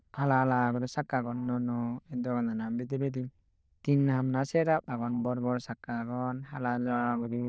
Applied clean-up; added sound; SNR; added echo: neural diffusion model UNIVERSE++.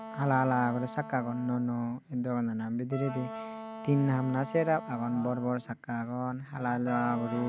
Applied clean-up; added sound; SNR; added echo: none; Wind instrument, woodwind instrument; 13 dB; none.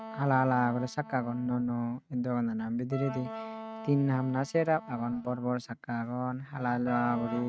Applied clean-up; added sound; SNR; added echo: neural mask model RNNoise.